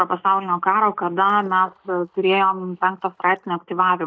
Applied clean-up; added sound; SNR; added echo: neural mask model DeepFilterNet 3.